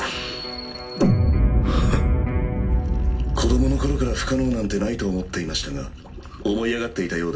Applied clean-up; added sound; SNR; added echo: none; Electric guitar; 16 dB; reverberation time 0.3 s.